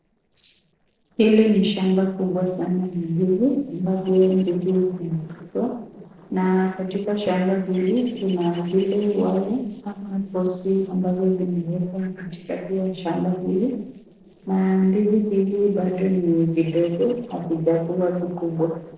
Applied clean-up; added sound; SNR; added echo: neural separator model SepFormer DNS4.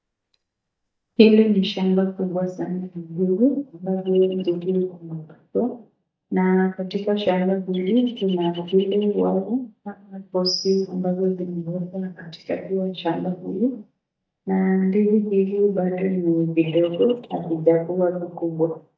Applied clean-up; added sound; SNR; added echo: neural mask model DeepFilterNet 3.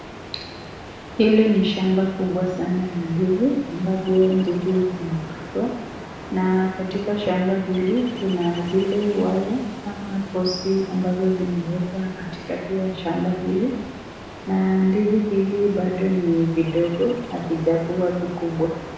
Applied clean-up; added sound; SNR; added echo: none; Ocean; 14 dB; reverberation time 1.0 s.